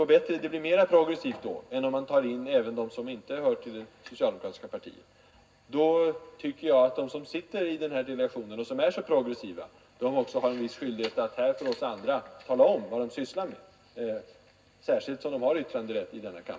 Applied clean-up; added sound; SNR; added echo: none; none; none; reverberation time 0.4 s.